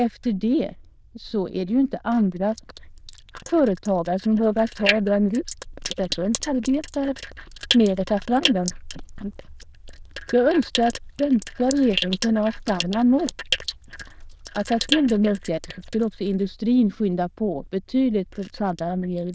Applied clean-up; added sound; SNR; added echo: neural diffusion model UNIVERSE++.